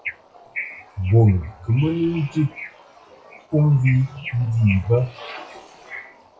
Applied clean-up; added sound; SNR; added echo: classical method WPE with log-MMSE.